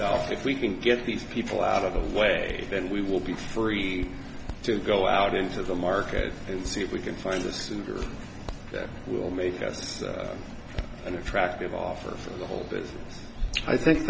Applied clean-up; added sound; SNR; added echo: none; Hands; 12 dB; none.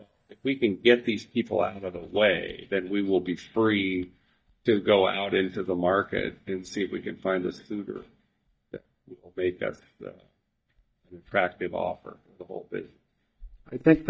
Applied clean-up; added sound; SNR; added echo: neural mask model DeepFilterNet 3.